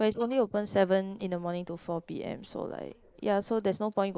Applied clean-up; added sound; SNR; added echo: neural mask model Resemble Enhance denoiser.